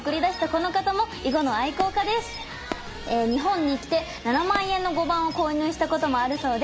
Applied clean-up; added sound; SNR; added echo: none; Fireworks; 14 dB; none.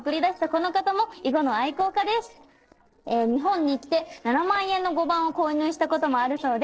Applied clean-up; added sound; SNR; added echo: neural separator model SepFormer DNS4.